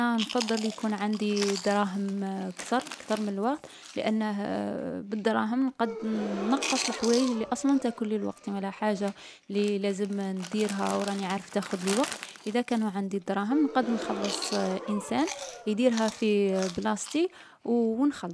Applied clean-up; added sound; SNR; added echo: none; Gasp + Chewing, mastication; 11 dB; none.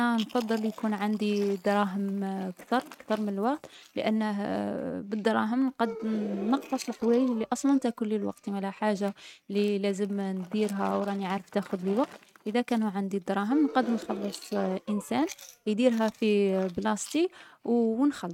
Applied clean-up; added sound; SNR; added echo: neural mask model RNNoise.